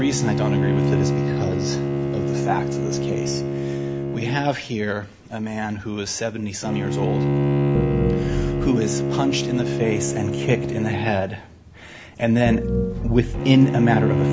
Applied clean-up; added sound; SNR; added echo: none; Bowed string instrument + Piano; -1 dB; none.